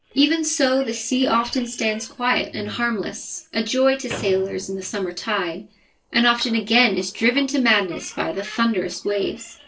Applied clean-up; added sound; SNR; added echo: neural separator model SepFormer DNS4.